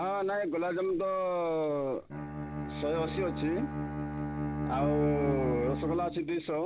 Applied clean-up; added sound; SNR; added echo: none; Bowed string instrument; 4 dB; none.